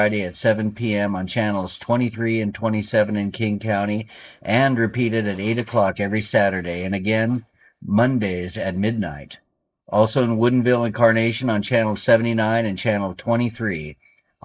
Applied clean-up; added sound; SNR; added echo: neural mask model Resemble Enhance denoiser.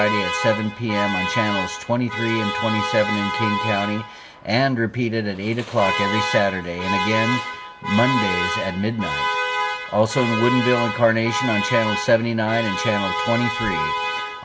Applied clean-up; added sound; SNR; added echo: none; Alarm; 3 dB; none.